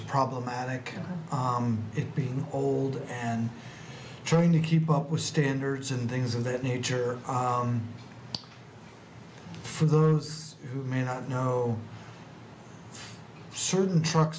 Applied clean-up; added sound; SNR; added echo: none; none; none; none.